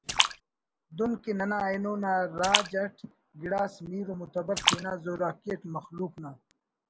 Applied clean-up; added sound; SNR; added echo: none; Splash, splatter; 2 dB; none.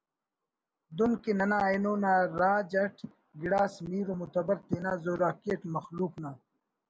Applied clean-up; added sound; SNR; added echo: none; none; none; none.